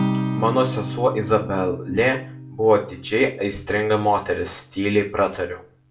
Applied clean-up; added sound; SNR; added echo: none; Acoustic guitar; 8 dB; reverberation time 0.3 s.